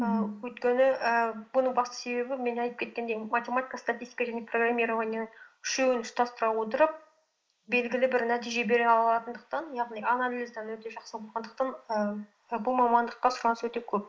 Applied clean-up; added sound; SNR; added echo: neural mask model Resemble Enhance denoiser.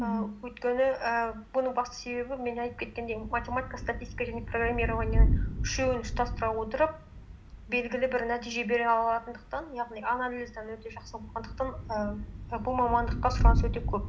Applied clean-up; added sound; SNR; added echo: none; Thunder / Rain; 1 dB; none.